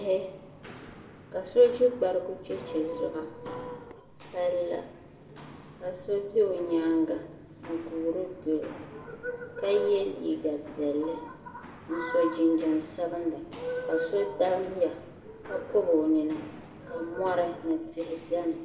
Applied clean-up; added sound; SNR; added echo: none; Walk, footsteps; 18 dB; reverberation time 0.8 s.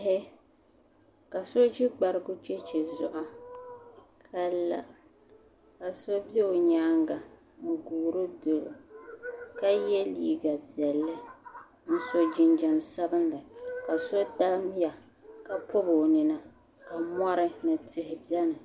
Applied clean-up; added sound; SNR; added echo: none; none; none; none.